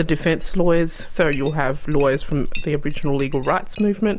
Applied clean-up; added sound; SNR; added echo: none; Chink, clink; 3 dB; none.